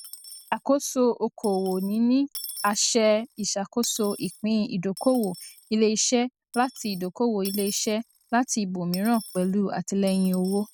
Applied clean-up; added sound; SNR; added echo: none; Coin (dropping) / Dishes, pots, and pans; 18 dB; none.